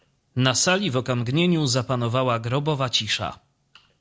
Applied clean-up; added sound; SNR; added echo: none; none; none; none.